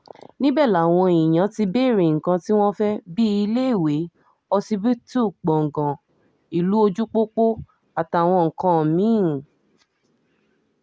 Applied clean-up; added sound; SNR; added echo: none; none; none; none.